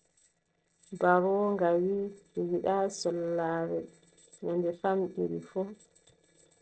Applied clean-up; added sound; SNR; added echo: neural separator model SepFormer DNS4.